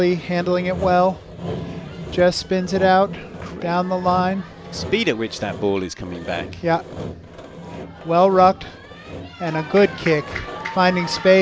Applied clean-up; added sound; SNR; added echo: none; Sawing; 13 dB; none.